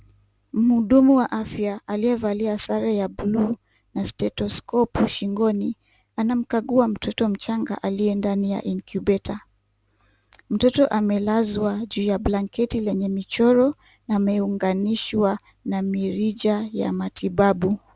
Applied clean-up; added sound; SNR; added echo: none; none; none; none.